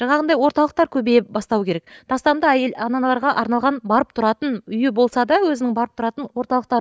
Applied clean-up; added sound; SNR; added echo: none; none; none; none.